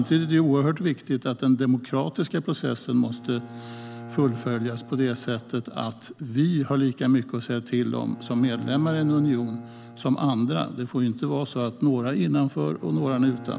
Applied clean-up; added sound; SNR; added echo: none; Bowed string instrument; 19 dB; none.